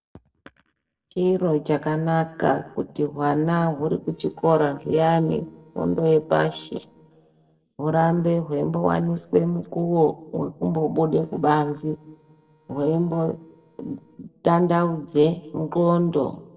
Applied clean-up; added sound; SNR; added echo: neural separator model SepFormer DNS4.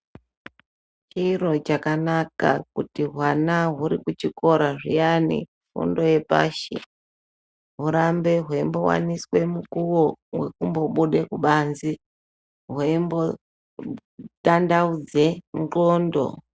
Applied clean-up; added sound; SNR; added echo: none; none; none; none.